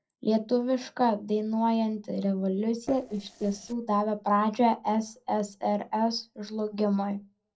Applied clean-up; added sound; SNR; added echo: neural separator model SepFormer DNS4.